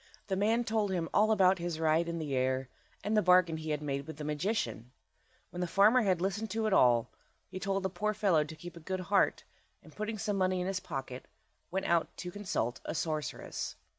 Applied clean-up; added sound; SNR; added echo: none; none; none; none.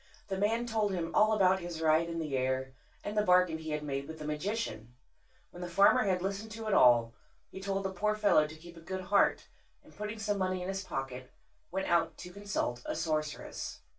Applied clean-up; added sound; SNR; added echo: none; none; none; reverberation time 0.1 s.